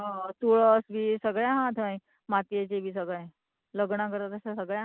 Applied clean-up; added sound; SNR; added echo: none; none; none; none.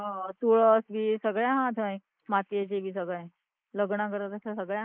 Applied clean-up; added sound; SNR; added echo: neural mask model Resemble Enhance denoiser.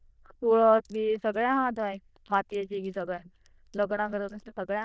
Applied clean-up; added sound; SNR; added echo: neural diffusion model UNIVERSE++.